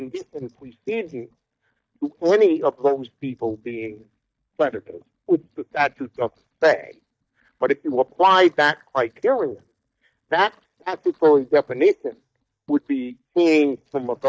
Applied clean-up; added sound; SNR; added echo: neural mask model DeepFilterNet 3.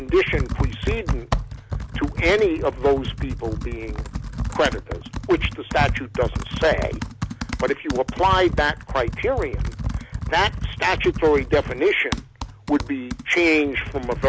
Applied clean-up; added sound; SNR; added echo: none; Computer keyboard; 5 dB; none.